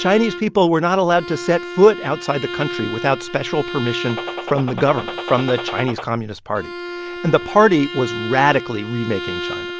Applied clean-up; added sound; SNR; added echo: none; Gunshot, gunfire + Bowed string instrument; 10 dB; none.